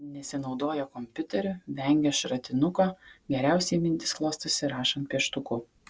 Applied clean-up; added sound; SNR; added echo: none; none; none; none.